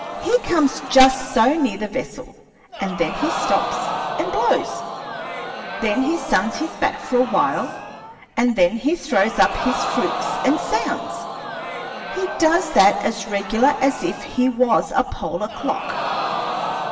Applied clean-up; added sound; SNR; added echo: none; Crowd; 7 dB; reverberation time 1.3 s.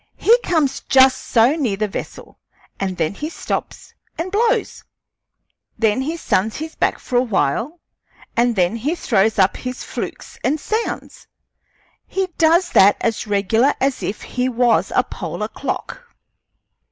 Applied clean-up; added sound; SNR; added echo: none; none; none; none.